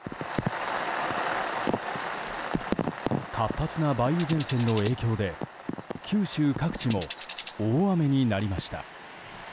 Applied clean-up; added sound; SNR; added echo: none; Tambourine; 15 dB; none.